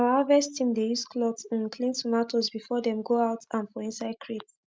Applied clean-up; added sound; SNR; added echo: none; none; none; none.